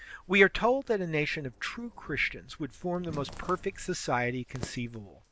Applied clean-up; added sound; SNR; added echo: none; Zipper (clothing) + Sliding door; 18 dB; none.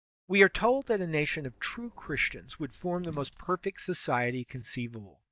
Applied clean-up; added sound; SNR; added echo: neural mask model DeepFilterNet 3.